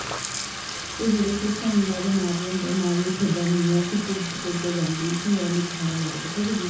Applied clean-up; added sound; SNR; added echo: none; Bathtub (filling or washing); 8 dB; reverberation time 0.6 s.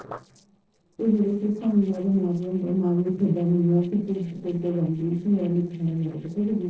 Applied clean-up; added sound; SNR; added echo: neural separator model SepFormer DNS4.